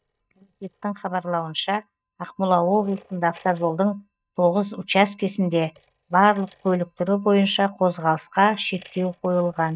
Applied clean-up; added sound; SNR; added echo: neural mask model DeepFilterNet 3.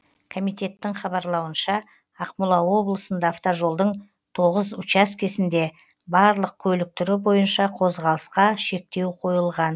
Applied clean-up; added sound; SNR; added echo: none; none; none; none.